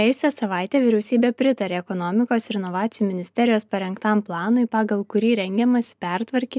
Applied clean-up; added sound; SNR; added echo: none; none; none; none.